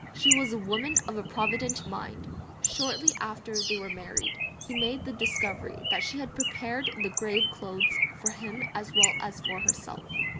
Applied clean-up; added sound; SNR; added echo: none; Bird; -5 dB; none.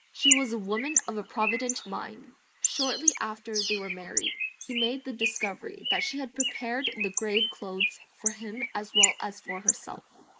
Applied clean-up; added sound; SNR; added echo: neural mask model Resemble Enhance denoiser.